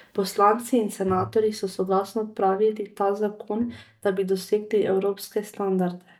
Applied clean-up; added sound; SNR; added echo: neural mask model DeepFilterNet 3.